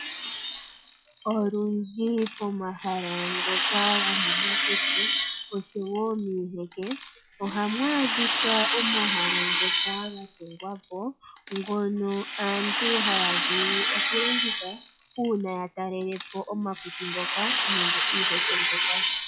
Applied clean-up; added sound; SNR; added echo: classical method log-MMSE.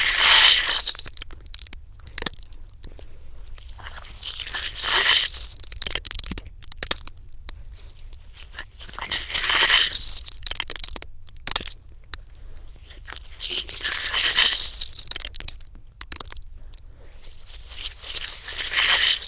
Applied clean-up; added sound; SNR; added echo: neural diffusion model UNIVERSE++.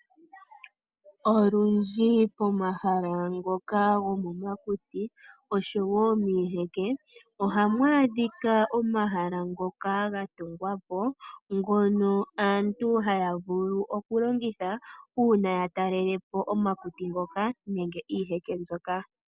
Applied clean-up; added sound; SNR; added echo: none; none; none; none.